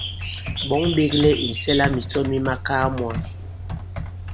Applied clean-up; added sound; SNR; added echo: none; Computer keyboard + Bird; 6 dB; none.